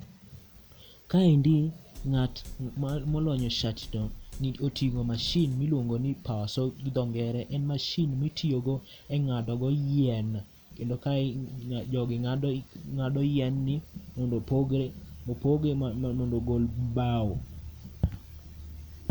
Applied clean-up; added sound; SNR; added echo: none; Drum kit; 13 dB; none.